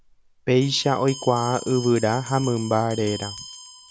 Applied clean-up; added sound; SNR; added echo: none; Bell; 16 dB; none.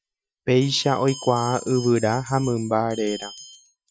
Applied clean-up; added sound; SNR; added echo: classical method Wiener filter.